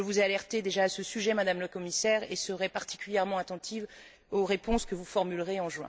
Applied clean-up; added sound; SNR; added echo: none; none; none; none.